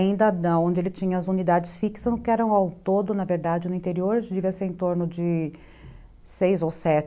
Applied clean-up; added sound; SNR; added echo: none; none; none; none.